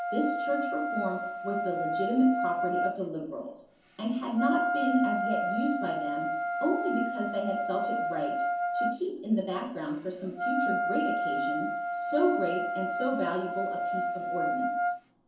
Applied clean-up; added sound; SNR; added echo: none; Wind instrument, woodwind instrument; 0 dB; reverberation time 2.8 s.